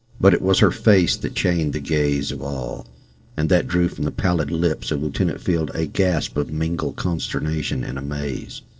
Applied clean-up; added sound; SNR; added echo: neural separator model SepFormer DNS4.